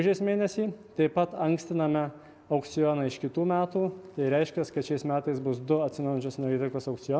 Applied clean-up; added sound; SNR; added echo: none; none; none; none.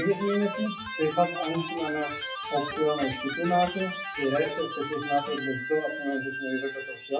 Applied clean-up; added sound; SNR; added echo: classical method WPE with log-MMSE.